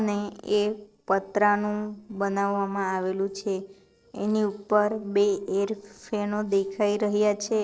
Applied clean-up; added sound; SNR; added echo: neural separator model SepFormer DNS4.